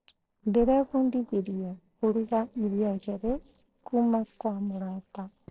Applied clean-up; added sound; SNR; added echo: neural separator model SepFormer DNS4.